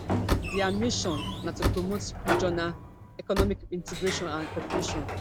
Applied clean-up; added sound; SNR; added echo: none; Slam + Sliding door; -1 dB; none.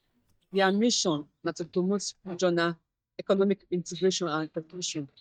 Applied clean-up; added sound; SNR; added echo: neural mask model DeepFilterNet 3.